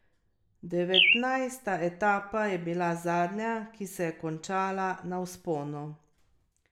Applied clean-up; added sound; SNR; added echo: none; Bird; -3 dB; none.